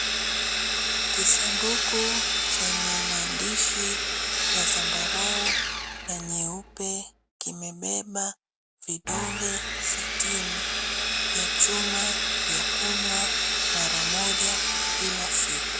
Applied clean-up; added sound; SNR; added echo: none; Sawing; -3 dB; none.